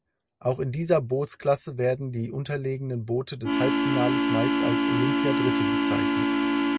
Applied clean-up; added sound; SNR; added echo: none; Organ; -5 dB; none.